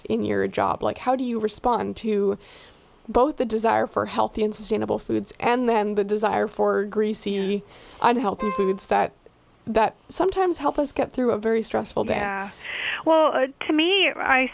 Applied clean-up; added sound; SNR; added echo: none; Wind instrument, woodwind instrument; 10 dB; none.